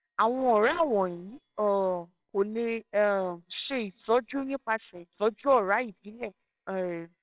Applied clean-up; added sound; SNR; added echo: neural separator model SepFormer WHAMR!.